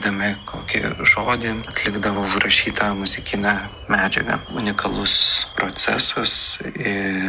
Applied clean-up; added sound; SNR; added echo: none; Aircraft + Alarm; 17 dB; none.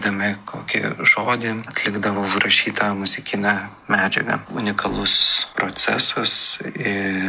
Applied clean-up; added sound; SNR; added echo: none; none; none; none.